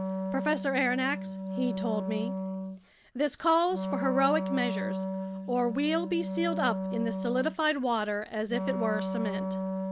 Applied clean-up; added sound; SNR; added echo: none; Wind instrument, woodwind instrument; 4 dB; none.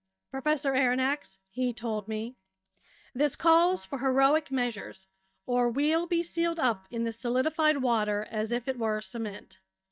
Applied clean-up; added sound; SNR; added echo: neural mask model DeepFilterNet 3.